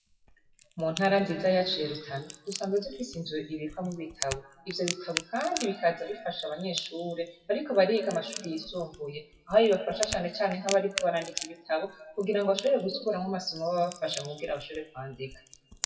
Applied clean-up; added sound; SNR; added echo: classical method WPE with log-MMSE.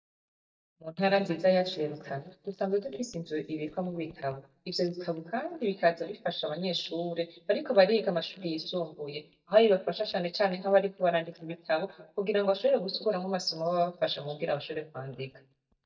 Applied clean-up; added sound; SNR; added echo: neural mask model DeepFilterNet 3.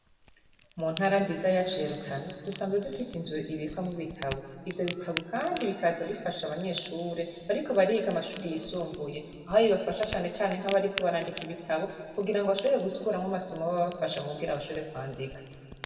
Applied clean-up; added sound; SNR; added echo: none; Crack; 12 dB; reverberation time 2.1 s.